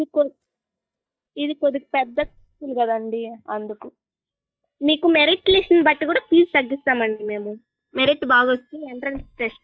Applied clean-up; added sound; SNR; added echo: neural mask model DeepFilterNet 3.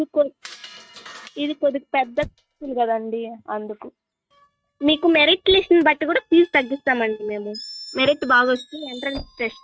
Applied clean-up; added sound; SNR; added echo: neural mask model RNNoise.